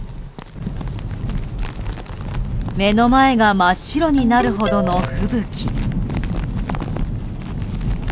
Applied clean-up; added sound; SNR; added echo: none; Ringtone; 15 dB; none.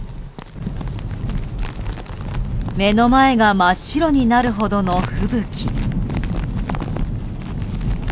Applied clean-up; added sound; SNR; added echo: none; none; none; none.